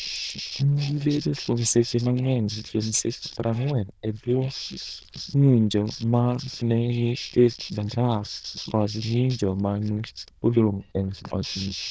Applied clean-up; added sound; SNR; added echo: neural diffusion model UNIVERSE++.